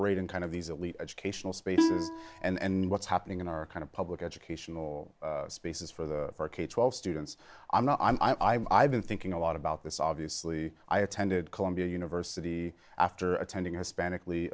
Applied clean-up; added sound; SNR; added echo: none; Plucked string instrument; -1 dB; none.